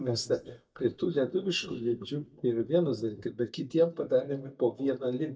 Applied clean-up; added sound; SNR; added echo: neural mask model DeepFilterNet 3.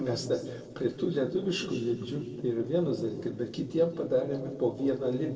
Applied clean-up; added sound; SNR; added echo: neural separator model SepFormer DNS4.